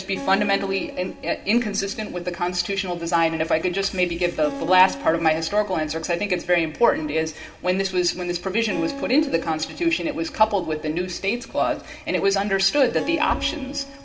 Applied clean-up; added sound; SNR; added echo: none; Acoustic guitar; 15 dB; reverberation time 0.2 s.